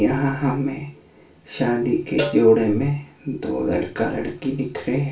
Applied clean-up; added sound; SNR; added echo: none; Cowbell; 11 dB; reverberation time 0.3 s.